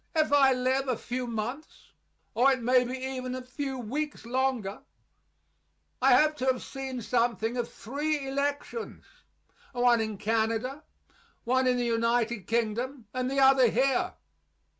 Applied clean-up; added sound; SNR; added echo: none; none; none; none.